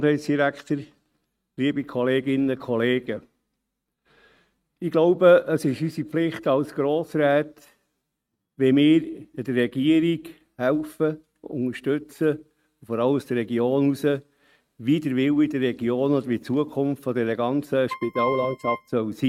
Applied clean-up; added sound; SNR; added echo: neural mask model RNNoise.